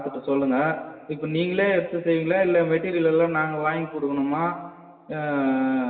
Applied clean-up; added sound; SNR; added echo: none; none; none; reverberation time 1.7 s.